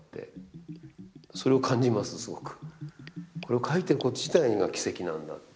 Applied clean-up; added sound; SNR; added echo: none; Bathtub (filling or washing) / Gurgling; 17 dB; none.